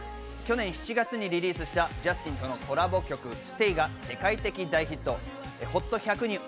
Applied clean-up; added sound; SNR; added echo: none; none; none; none.